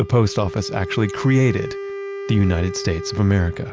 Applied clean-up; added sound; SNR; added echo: none; Wind instrument, woodwind instrument; 11 dB; none.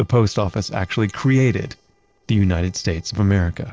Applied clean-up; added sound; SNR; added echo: neural separator model SepFormer DNS4.